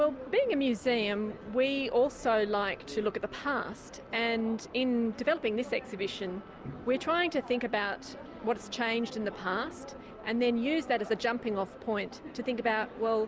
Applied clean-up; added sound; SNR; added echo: none; none; none; none.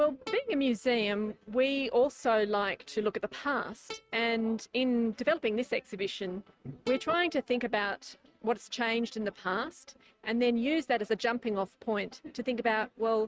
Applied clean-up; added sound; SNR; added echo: neural mask model RNNoise.